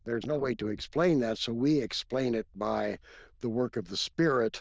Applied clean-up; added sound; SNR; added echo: neural diffusion model UNIVERSE++.